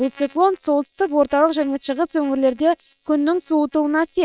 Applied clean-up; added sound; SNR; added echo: neural separator model SepFormer WHAM!.